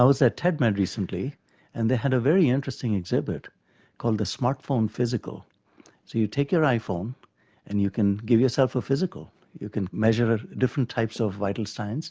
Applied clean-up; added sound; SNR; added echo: none; none; none; none.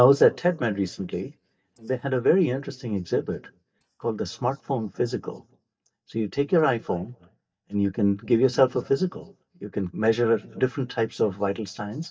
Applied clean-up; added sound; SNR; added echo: neural mask model DeepFilterNet 3.